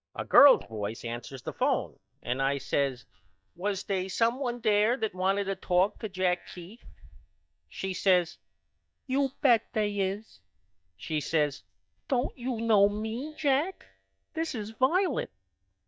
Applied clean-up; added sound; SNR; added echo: neural mask model DeepFilterNet 3.